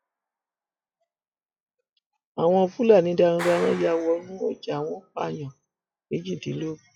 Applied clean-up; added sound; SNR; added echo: classical method log-MMSE.